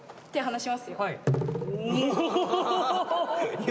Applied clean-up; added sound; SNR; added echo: none; none; none; none.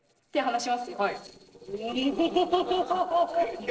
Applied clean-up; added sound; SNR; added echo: neural separator model SepFormer DNS4.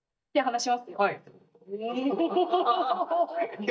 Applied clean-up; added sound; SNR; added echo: neural mask model DeepFilterNet 3.